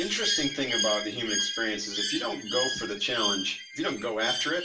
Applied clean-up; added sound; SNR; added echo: none; Bird; 2 dB; reverberation time 0.3 s.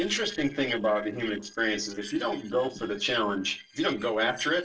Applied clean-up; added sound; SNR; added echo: neural separator model SepFormer DNS4.